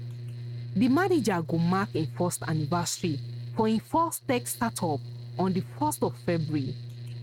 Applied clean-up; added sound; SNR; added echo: neural mask model RNNoise.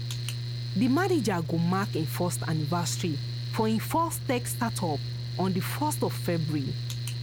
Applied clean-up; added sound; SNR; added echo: none; Mechanical fan; 3 dB; none.